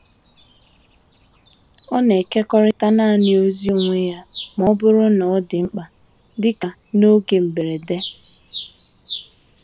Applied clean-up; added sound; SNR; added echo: none; Bird vocalization, bird call, bird song; 11 dB; none.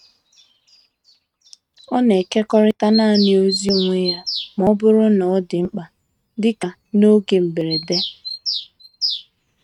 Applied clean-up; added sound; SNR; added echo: neural mask model RNNoise.